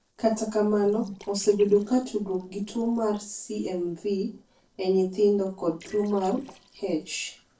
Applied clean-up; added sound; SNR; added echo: neural separator model SepFormer DNS4.